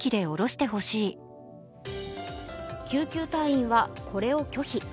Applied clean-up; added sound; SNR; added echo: none; Organ; 18 dB; none.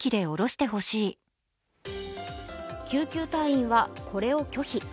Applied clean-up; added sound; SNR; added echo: none; none; none; none.